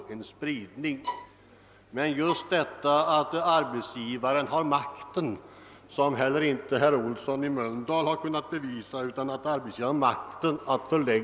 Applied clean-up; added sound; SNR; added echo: none; Bowed string instrument; 9 dB; none.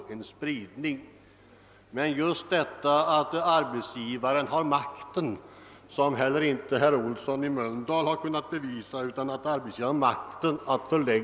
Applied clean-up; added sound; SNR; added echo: none; none; none; none.